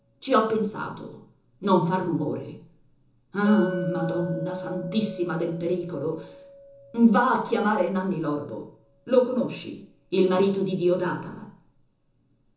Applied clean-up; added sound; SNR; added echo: none; Chink, clink; 16 dB; reverberation time 0.7 s.